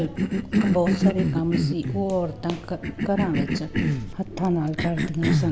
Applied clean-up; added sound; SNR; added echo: none; Cough; -1 dB; none.